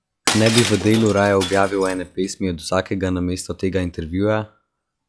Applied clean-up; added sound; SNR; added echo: classical method log-MMSE.